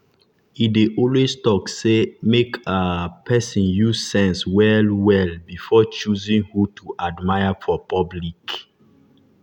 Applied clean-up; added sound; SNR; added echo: none; none; none; none.